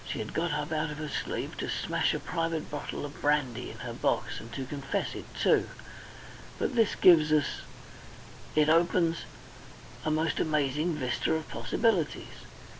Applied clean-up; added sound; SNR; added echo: none; none; none; none.